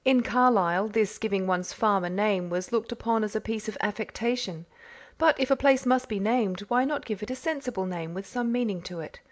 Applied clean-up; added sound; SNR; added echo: none; none; none; none.